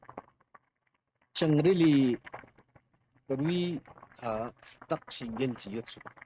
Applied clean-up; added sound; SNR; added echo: neural mask model RNNoise.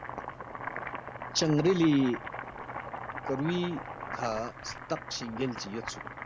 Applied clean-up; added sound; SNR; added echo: none; Boiling; 8 dB; none.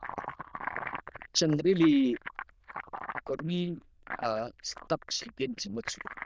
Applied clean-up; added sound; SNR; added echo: neural diffusion model UNIVERSE++.